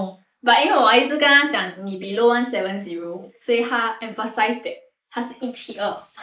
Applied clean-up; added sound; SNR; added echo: neural mask model Resemble Enhance denoiser.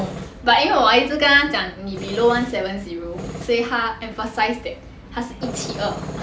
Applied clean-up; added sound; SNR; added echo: none; Tools; 15 dB; none.